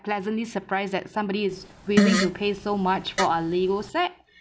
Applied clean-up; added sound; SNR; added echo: none; Fart; 1 dB; none.